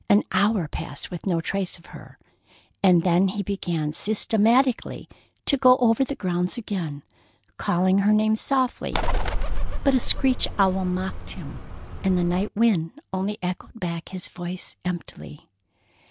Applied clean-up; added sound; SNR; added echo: none; Bird; 0 dB; none.